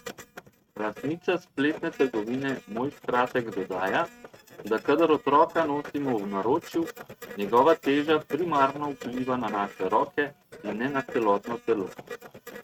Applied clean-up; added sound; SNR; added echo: neural mask model RNNoise.